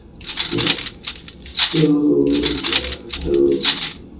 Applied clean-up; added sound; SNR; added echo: none; Cutlery, silverware; 5 dB; reverberation time 0.2 s.